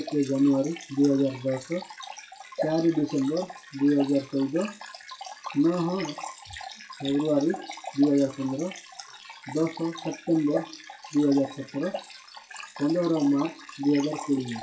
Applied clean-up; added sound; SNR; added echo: classical method WPE with log-MMSE.